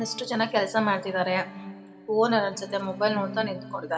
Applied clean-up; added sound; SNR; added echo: none; Bowed string instrument; 15 dB; reverberation time 1.6 s.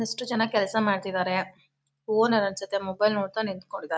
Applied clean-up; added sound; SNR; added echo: none; none; none; none.